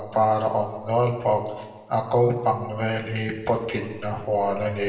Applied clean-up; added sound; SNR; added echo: none; none; none; reverberation time 1.4 s.